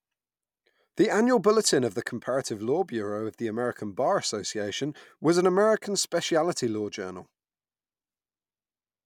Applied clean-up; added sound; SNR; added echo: none; none; none; none.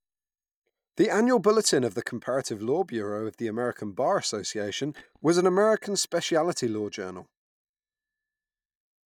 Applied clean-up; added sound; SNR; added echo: neural mask model DeepFilterNet 3.